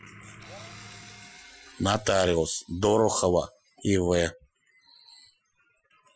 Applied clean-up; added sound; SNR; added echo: classical method Wiener filter.